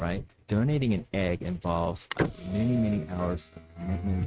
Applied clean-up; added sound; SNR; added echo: neural mask model RNNoise.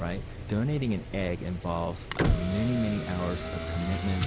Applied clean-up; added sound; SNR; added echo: none; Motor vehicle (road); 0 dB; none.